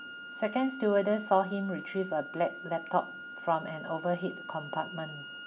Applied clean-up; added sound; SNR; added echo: none; Wind instrument, woodwind instrument; 12 dB; none.